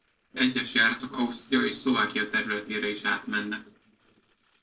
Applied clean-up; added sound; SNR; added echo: neural separator model SepFormer DNS4.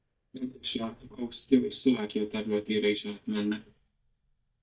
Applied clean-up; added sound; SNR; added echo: neural mask model DeepFilterNet 3.